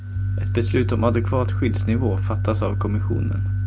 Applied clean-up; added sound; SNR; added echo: none; none; none; none.